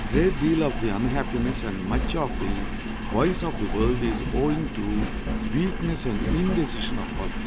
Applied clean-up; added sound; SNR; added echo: none; Engine; 1 dB; none.